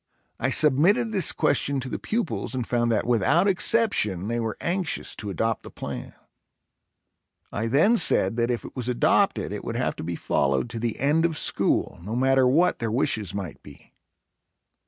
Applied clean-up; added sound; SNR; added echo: none; none; none; none.